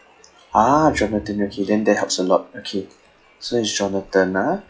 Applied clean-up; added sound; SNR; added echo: classical method log-MMSE.